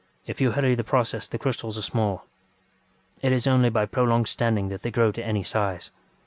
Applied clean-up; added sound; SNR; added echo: none; none; none; none.